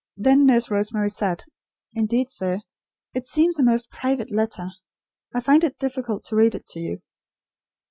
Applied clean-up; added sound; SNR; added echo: none; none; none; none.